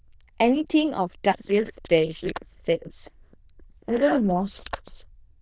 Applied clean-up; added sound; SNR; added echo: neural diffusion model UNIVERSE++.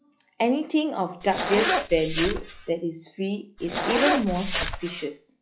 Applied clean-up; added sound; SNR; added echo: classical method log-MMSE.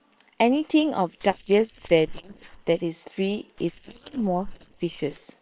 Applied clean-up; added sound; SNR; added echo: neural separator model SepFormer WHAM!.